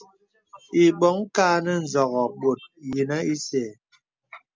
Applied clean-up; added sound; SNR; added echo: none; none; none; none.